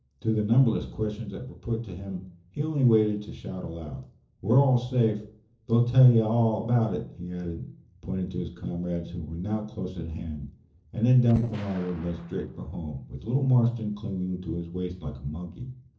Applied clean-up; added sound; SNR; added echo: neural separator model SepFormer DNS4.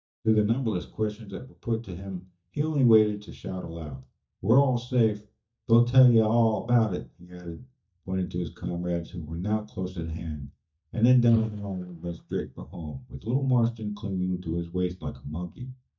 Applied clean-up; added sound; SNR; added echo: neural mask model DeepFilterNet 3.